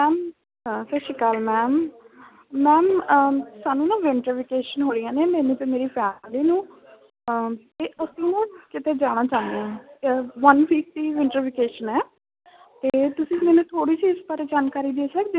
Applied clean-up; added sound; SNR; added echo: none; none; none; none.